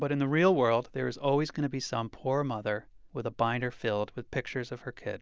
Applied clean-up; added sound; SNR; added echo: none; none; none; none.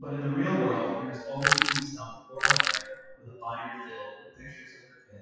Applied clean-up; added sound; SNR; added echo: classical method WPE with log-MMSE.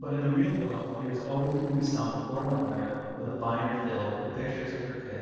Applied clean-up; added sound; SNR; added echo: neural separator model SepFormer DNS4.